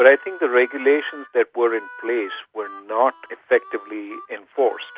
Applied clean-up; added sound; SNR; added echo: none; Harmonica; 19 dB; none.